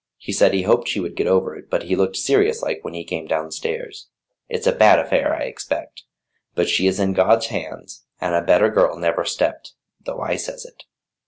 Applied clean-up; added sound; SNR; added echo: none; none; none; none.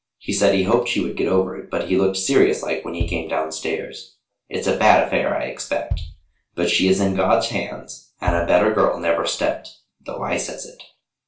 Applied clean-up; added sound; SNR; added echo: none; Bass drum; 12 dB; reverberation time 0.3 s.